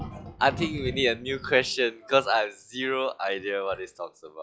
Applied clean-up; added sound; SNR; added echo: classical method log-MMSE.